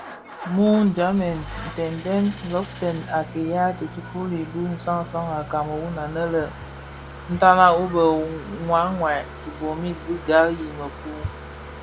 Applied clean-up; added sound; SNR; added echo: none; Idling / Engine starting; 14 dB; none.